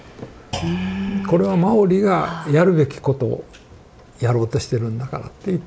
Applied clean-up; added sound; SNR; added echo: none; Thump, thud; 18 dB; none.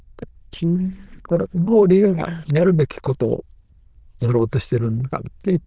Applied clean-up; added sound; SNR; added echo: neural diffusion model UNIVERSE++.